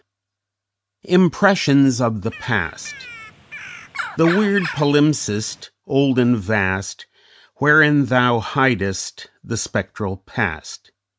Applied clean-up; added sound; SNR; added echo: none; Bird; 13 dB; none.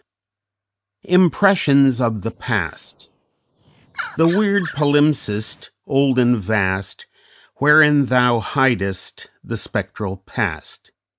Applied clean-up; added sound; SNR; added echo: neural mask model Resemble Enhance denoiser.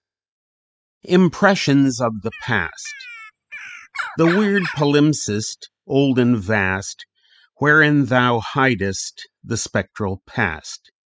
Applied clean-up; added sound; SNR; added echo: classical method spectral subtraction.